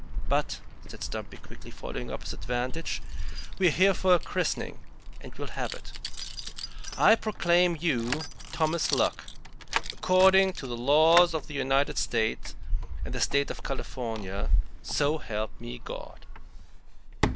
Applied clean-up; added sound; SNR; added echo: none; Keys jangling; 1 dB; none.